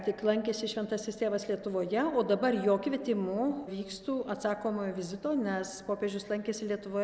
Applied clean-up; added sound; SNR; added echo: none; none; none; none.